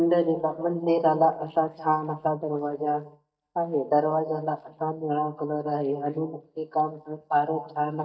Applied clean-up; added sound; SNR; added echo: neural mask model DeepFilterNet 3.